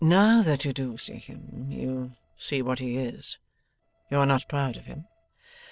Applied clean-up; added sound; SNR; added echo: neural separator model SepFormer DNS4.